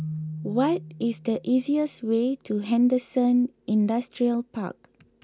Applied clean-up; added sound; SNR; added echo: none; Keyboard (musical); 16 dB; none.